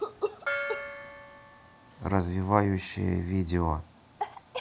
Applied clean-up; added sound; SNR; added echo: none; Cough + Gong; 8 dB; none.